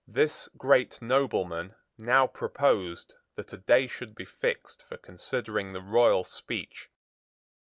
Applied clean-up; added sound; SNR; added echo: none; none; none; none.